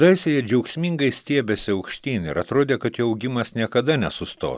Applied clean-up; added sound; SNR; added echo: none; none; none; none.